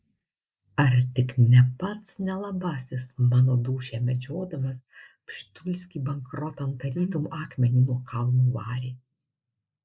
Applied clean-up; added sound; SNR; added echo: neural mask model Resemble Enhance denoiser.